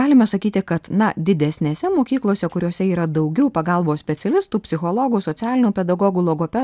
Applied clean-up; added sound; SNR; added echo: none; none; none; none.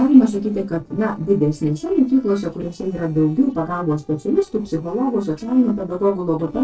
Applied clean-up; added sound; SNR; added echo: neural separator model SepFormer DNS4.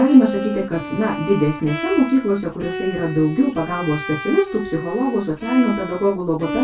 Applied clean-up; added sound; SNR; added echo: none; Bowed string instrument; 9 dB; reverberation time 0.2 s.